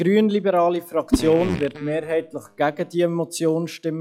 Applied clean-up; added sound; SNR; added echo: classical method log-MMSE.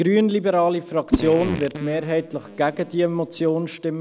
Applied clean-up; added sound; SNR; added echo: none; Whoosh, swoosh, swish + Fart; 9 dB; none.